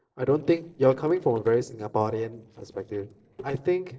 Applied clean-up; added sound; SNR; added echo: neural separator model SepFormer DNS4.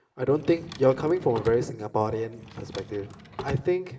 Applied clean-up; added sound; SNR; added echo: none; Drawer open or close; 15 dB; reverberation time 1.2 s.